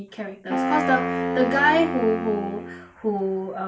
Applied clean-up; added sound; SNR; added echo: none; Wind instrument, woodwind instrument; 4 dB; none.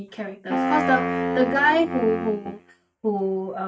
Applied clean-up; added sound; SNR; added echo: neural mask model RNNoise.